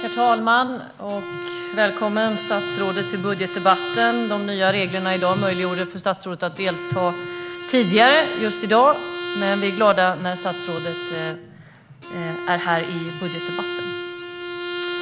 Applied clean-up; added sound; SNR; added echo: none; Bowed string instrument; 8 dB; none.